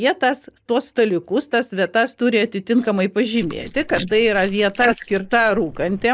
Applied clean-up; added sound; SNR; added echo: neural mask model Resemble Enhance denoiser.